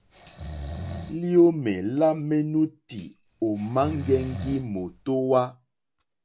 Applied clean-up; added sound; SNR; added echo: none; Tambourine + Breathing; 13 dB; none.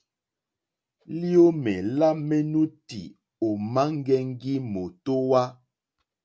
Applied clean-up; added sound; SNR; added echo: none; none; none; none.